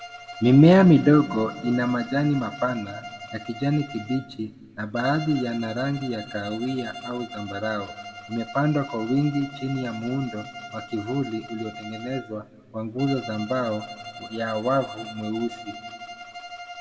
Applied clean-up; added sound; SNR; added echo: none; Bowed string instrument; 14 dB; reverberation time 1.2 s.